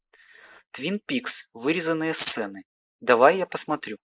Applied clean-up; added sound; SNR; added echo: neural mask model Resemble Enhance denoiser.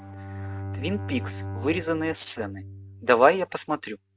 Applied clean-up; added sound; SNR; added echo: neural mask model RNNoise.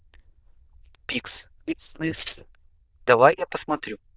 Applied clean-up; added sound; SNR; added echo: neural diffusion model UNIVERSE++.